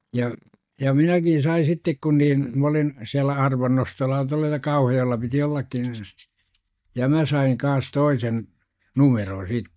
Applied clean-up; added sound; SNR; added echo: neural mask model DeepFilterNet 3.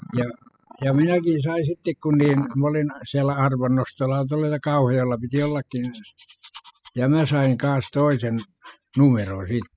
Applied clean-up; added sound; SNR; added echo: classical method spectral subtraction.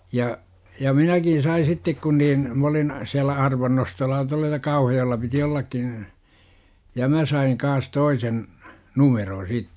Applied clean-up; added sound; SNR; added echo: none; none; none; none.